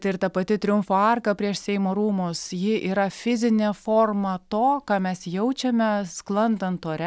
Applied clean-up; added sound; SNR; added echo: none; none; none; none.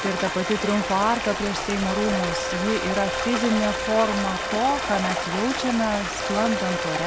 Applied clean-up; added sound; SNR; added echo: none; Stream + Wind instrument, woodwind instrument; 2 dB; none.